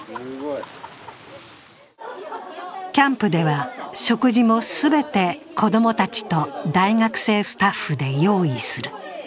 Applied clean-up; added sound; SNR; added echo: none; none; none; none.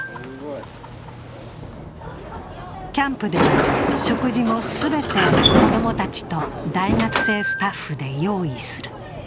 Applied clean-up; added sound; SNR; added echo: none; Sliding door; -2 dB; none.